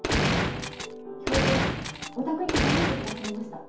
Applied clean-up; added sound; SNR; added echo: none; Gunshot, gunfire; -5 dB; reverberation time 0.6 s.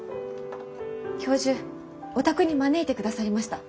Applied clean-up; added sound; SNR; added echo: none; none; none; none.